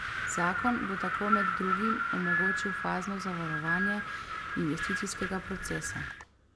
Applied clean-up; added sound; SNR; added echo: none; Wind; -2 dB; none.